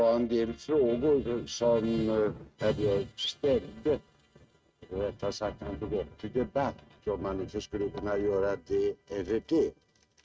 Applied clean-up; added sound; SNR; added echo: neural mask model RNNoise.